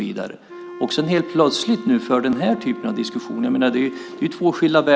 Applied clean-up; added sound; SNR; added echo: none; Wind instrument, woodwind instrument; 16 dB; none.